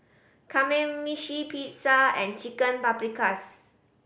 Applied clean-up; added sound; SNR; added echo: none; none; none; none.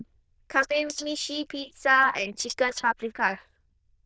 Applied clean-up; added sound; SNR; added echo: neural diffusion model UNIVERSE++.